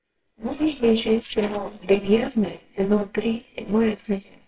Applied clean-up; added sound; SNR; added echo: neural separator model SepFormer WHAMR!.